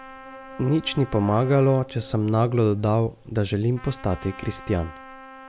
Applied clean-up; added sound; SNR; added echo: none; Boat, Water vehicle + Trumpet; 19 dB; none.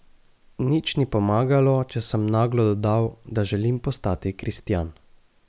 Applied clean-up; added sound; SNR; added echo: none; none; none; none.